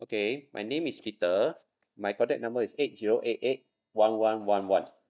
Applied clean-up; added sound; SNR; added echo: neural mask model DeepFilterNet 3.